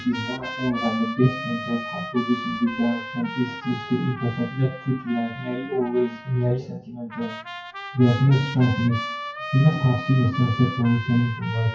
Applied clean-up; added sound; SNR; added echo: classical method WPE with log-MMSE.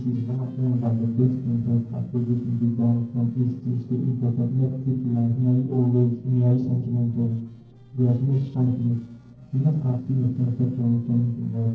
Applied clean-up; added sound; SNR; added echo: neural separator model SepFormer DNS4.